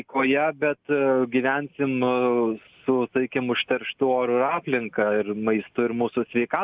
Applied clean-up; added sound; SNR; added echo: none; none; none; none.